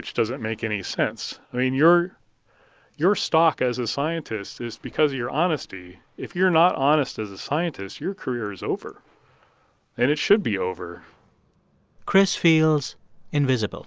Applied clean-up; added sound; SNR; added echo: none; none; none; none.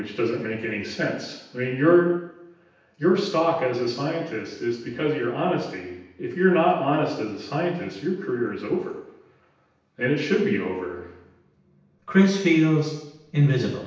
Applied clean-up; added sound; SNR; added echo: none; none; none; reverberation time 0.9 s.